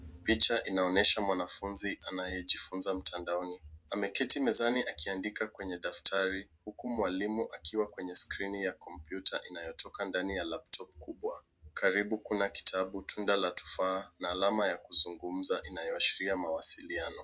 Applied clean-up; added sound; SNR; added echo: none; none; none; none.